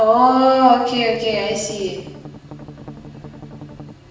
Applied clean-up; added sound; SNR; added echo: none; Strum; 18 dB; reverberation time 0.9 s.